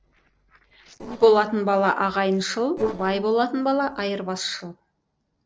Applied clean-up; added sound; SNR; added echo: neural separator model SepFormer DNS4.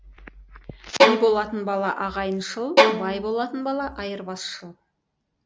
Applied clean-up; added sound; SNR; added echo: none; Bowed string instrument; -4 dB; none.